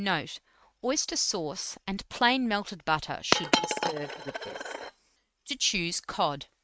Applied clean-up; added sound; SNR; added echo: neural mask model RNNoise.